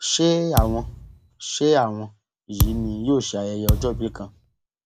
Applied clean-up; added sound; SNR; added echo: none; Thump, thud; 1 dB; none.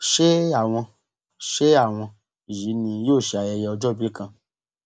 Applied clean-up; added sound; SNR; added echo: none; none; none; none.